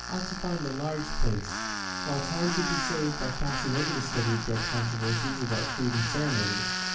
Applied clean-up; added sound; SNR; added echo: none; Tools; 3 dB; reverberation time 0.4 s.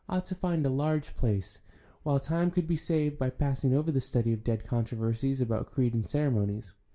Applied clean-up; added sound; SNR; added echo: none; none; none; none.